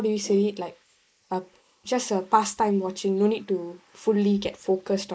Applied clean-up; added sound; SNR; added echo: neural mask model Resemble Enhance denoiser.